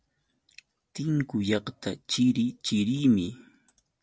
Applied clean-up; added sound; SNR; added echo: none; none; none; none.